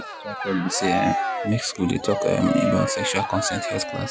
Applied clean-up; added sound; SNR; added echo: none; Cheering; 3 dB; none.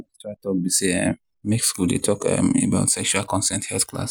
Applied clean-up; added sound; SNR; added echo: none; none; none; none.